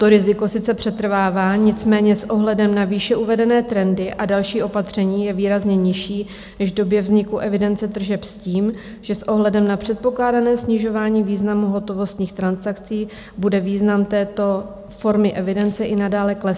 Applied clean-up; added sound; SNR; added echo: none; none; none; none.